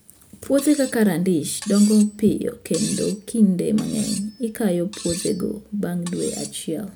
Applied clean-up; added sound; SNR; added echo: none; Cutlery, silverware; 15 dB; none.